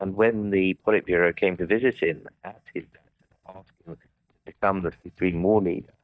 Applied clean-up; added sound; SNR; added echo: neural mask model DeepFilterNet 3.